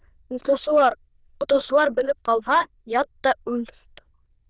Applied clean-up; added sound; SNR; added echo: neural diffusion model UNIVERSE++.